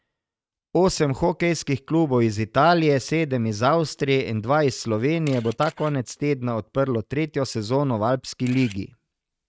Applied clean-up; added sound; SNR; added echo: neural mask model RNNoise.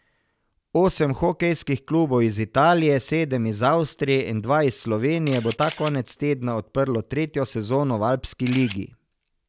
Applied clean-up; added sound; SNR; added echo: none; Camera; 11 dB; none.